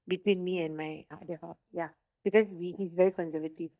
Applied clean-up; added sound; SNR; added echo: neural mask model DeepFilterNet 3.